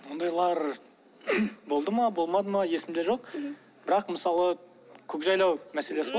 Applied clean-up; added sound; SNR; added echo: none; none; none; none.